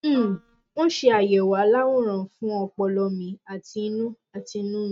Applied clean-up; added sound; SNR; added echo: neural mask model RNNoise.